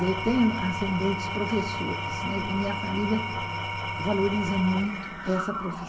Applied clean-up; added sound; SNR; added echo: none; Engine / Tools; 4 dB; reverberation time 1.4 s.